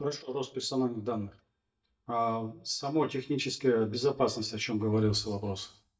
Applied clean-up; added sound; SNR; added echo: neural mask model DeepFilterNet 3.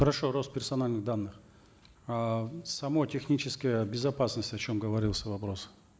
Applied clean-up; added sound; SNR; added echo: none; none; none; none.